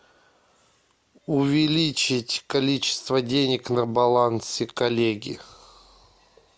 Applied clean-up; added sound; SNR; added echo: none; none; none; none.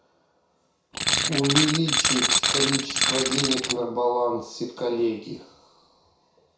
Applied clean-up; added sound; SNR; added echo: none; Tools; -4 dB; reverberation time 0.6 s.